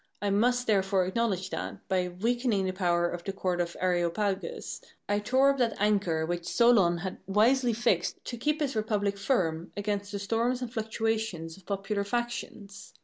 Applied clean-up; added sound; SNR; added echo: none; none; none; none.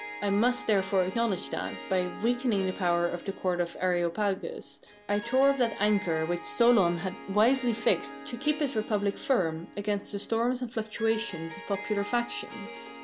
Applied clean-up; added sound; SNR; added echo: none; Harp; 14 dB; none.